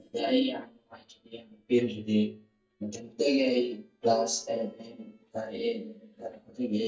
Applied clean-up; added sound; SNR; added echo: neural mask model DeepFilterNet 3.